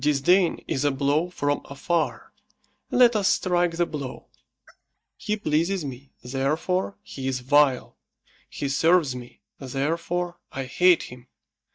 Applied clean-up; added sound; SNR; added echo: neural mask model DeepFilterNet 3.